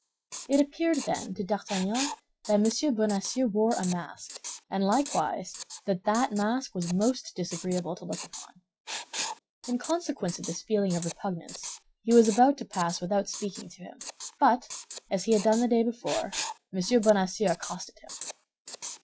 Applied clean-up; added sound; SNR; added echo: classical method log-MMSE.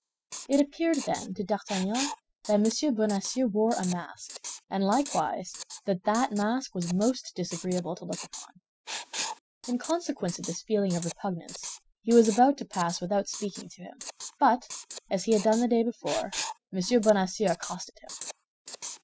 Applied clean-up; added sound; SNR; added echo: classical method spectral subtraction.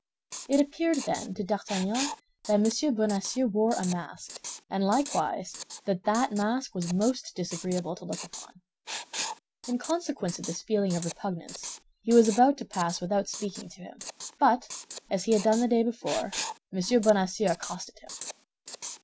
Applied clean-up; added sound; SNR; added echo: none; Writing; 13 dB; none.